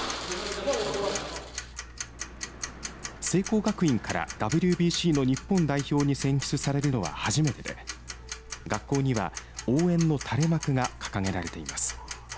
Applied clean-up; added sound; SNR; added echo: none; Tick-tock; 12 dB; none.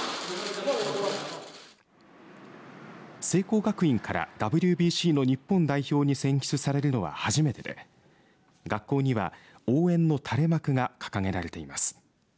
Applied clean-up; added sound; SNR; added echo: none; none; none; none.